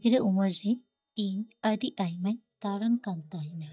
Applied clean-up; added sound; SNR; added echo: neural mask model DeepFilterNet 3.